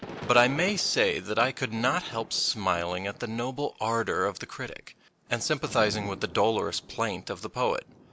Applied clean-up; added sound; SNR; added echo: none; Thunder / Rain; 17 dB; none.